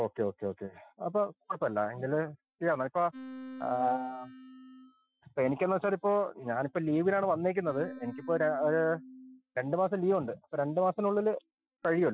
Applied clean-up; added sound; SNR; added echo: classical method Wiener filter.